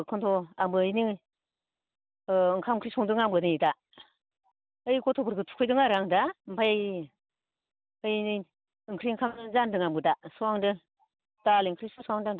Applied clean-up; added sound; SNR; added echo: none; none; none; none.